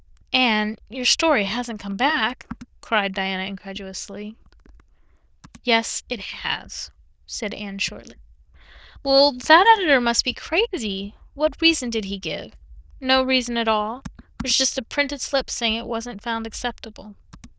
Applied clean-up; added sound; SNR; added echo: neural diffusion model UNIVERSE++.